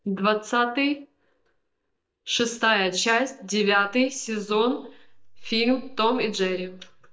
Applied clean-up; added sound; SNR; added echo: neural mask model DeepFilterNet 3.